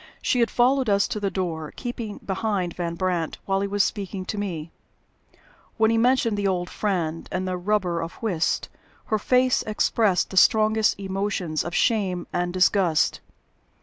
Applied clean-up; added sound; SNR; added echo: none; none; none; none.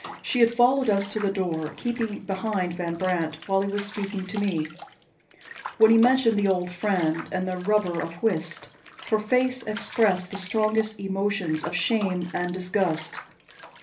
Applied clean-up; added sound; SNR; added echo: none; Bathtub (filling or washing) / Water; 17 dB; reverberation time 0.3 s.